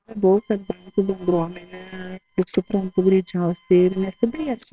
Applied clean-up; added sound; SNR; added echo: neural separator model SepFormer WHAMR!.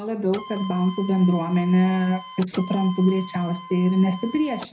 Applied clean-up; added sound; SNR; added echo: none; Printer; 16 dB; reverberation time 0.4 s.